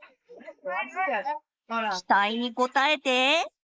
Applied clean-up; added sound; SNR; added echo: neural mask model Resemble Enhance denoiser.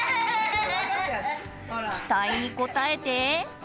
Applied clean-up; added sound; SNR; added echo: none; none; none; none.